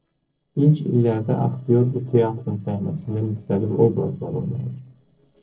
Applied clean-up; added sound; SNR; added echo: neural separator model SepFormer DNS4.